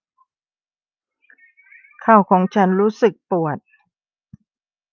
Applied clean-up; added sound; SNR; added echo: none; none; none; none.